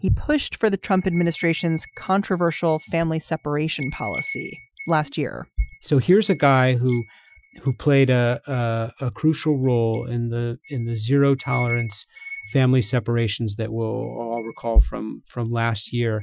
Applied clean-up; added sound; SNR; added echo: classical method Wiener filter.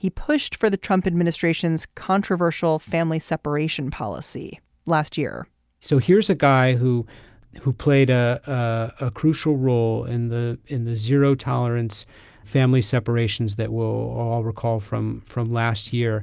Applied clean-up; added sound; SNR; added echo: none; none; none; none.